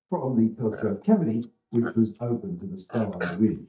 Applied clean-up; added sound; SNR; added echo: neural mask model DeepFilterNet 3.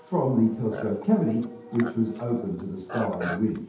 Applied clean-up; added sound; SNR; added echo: none; Livestock, farm animals, working animals; 13 dB; reverberation time 0.8 s.